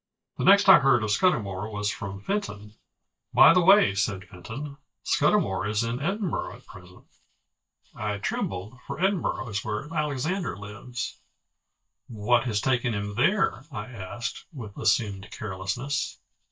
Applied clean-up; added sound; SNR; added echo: neural mask model DeepFilterNet 3.